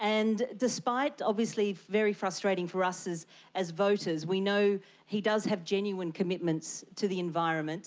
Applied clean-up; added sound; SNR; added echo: none; none; none; none.